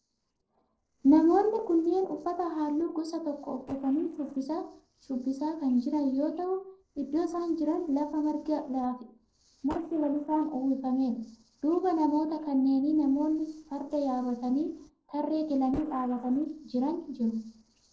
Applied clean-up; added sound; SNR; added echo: neural separator model SepFormer DNS4.